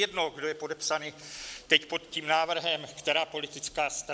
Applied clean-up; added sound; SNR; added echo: none; none; none; none.